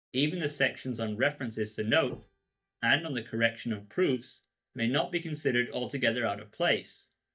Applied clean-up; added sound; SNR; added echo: neural mask model DeepFilterNet 3.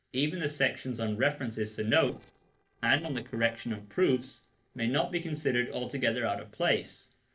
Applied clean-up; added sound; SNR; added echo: neural separator model SepFormer DNS4.